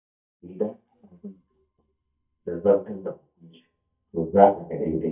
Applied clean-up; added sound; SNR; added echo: neural mask model DeepFilterNet 3.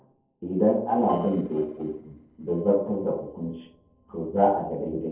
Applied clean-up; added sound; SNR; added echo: neural separator model SepFormer DNS4.